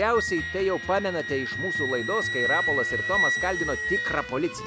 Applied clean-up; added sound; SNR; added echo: none; Wind instrument, woodwind instrument; 1 dB; none.